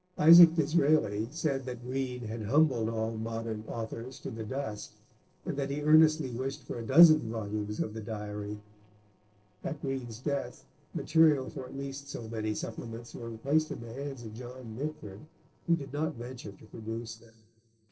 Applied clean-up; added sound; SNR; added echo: neural separator model SepFormer DNS4.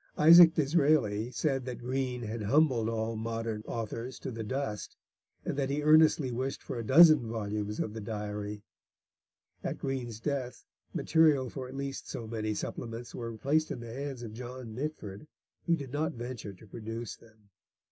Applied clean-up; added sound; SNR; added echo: none; none; none; none.